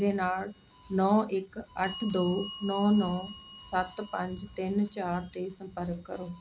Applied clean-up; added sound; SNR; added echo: none; Bell; 18 dB; none.